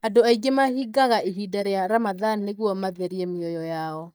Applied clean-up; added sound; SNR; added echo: neural mask model DeepFilterNet 3.